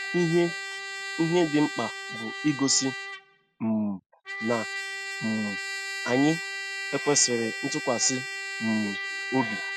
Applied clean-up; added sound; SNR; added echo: none; Trumpet; 6 dB; none.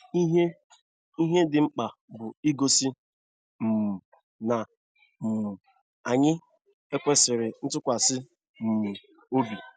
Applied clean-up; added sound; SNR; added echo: none; none; none; none.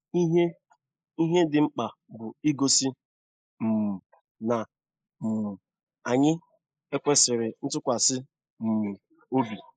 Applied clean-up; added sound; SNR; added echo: neural mask model Resemble Enhance denoiser.